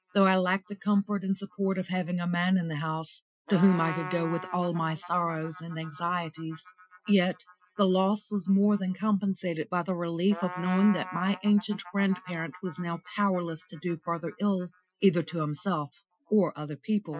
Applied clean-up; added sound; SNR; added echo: classical method Wiener filter.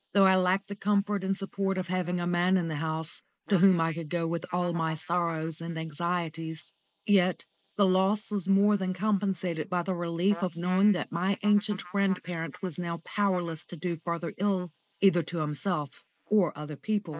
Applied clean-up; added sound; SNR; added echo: neural mask model Resemble Enhance denoiser.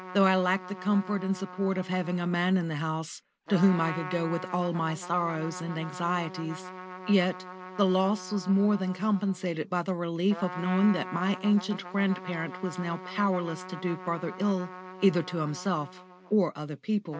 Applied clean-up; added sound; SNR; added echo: none; Trumpet; 14 dB; none.